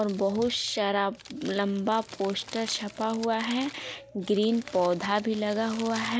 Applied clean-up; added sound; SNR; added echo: none; Crumpling, crinkling; 17 dB; none.